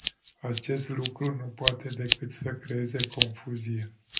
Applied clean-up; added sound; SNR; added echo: none; Scissors; 1 dB; reverberation time 0.3 s.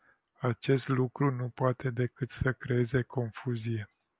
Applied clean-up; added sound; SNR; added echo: none; none; none; none.